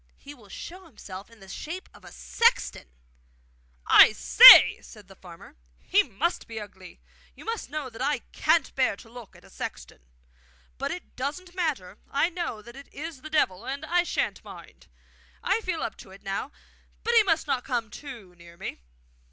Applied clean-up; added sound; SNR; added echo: none; none; none; none.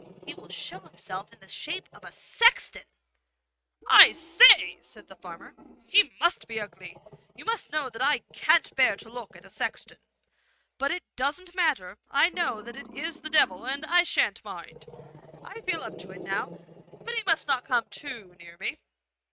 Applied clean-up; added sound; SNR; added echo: neural mask model RNNoise.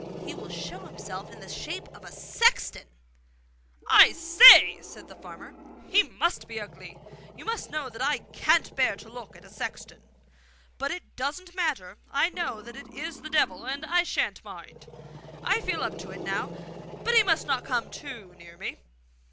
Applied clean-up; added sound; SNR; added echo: none; Growling; 15 dB; none.